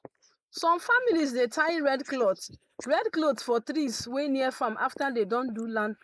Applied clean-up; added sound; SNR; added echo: neural mask model Resemble Enhance denoiser.